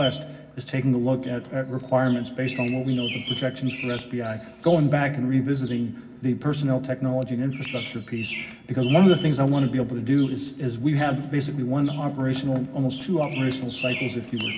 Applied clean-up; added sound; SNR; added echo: none; Bird vocalization, bird call, bird song; 14 dB; reverberation time 0.4 s.